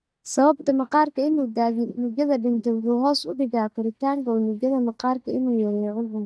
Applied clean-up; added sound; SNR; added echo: neural mask model DeepFilterNet 3.